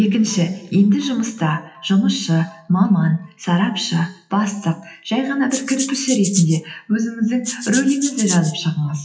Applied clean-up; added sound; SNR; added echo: classical method WPE with log-MMSE.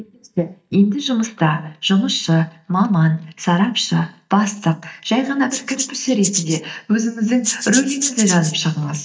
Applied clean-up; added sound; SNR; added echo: neural mask model DeepFilterNet 3.